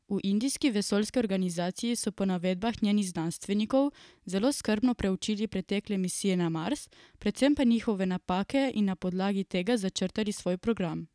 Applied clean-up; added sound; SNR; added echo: none; none; none; none.